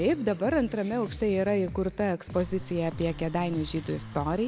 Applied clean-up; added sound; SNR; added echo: none; Bass guitar; 13 dB; none.